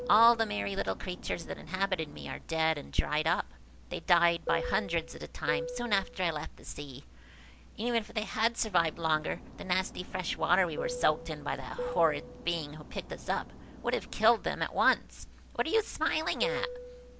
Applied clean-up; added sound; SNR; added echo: none; Fixed-wing aircraft, airplane; 12 dB; none.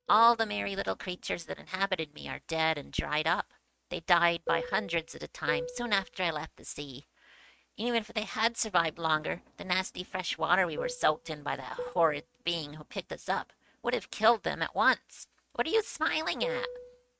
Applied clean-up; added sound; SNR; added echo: neural mask model RNNoise.